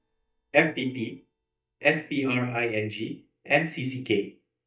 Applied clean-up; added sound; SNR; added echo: neural mask model DeepFilterNet 3.